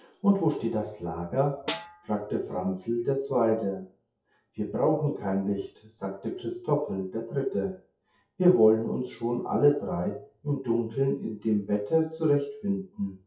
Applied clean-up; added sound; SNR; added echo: classical method WPE with log-MMSE.